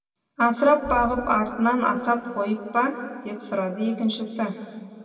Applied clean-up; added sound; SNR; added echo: none; Boom; 19 dB; reverberation time 2.6 s.